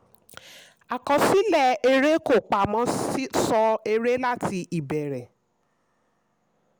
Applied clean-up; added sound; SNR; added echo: none; none; none; none.